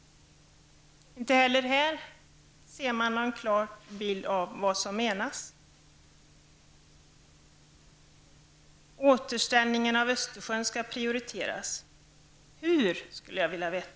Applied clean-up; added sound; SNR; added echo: none; none; none; none.